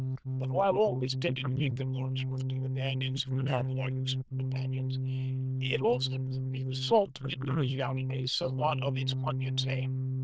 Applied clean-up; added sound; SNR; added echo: neural diffusion model UNIVERSE++.